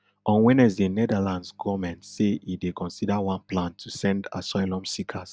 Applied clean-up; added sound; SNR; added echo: none; none; none; none.